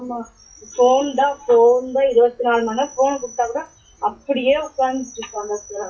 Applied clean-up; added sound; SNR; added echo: classical method WPE with log-MMSE.